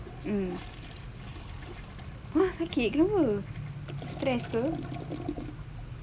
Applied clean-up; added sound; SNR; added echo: none; Toilet flush; 13 dB; none.